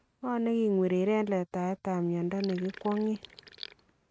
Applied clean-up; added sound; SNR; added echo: neural mask model RNNoise.